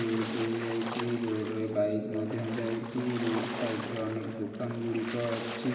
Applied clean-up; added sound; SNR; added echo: none; Splash, splatter; 9 dB; reverberation time 2.7 s.